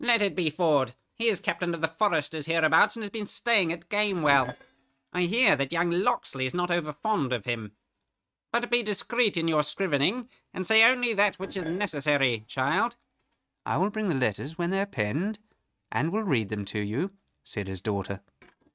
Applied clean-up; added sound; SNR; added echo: neural mask model RNNoise.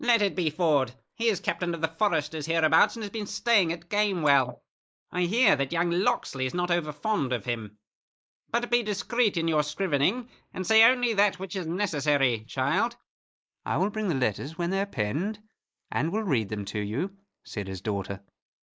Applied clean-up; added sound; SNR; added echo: neural mask model Resemble Enhance denoiser.